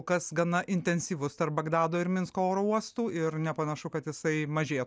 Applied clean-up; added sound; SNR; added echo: none; none; none; none.